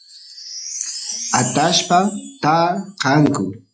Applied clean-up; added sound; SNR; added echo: classical method log-MMSE.